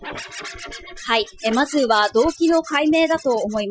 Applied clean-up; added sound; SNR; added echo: classical method Wiener filter.